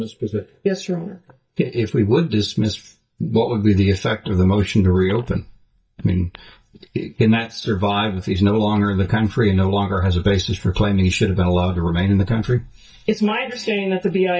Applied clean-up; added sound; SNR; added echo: neural mask model DeepFilterNet 3.